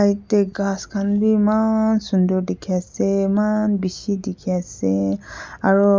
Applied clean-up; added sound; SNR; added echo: none; none; none; none.